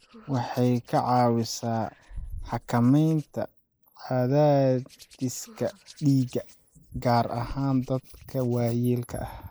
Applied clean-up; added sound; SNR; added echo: neural mask model Resemble Enhance denoiser.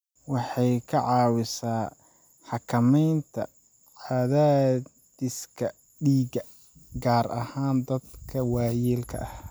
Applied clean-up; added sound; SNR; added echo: none; none; none; none.